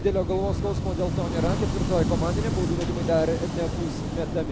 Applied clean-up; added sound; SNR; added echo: none; Waves, surf / Wind; -1 dB; none.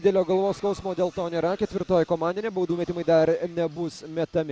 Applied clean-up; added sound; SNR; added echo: none; none; none; none.